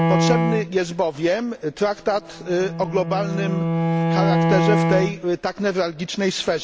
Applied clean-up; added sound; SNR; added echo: none; Bowed string instrument; 0 dB; none.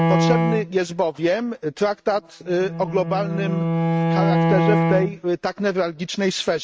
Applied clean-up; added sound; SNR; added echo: neural mask model RNNoise.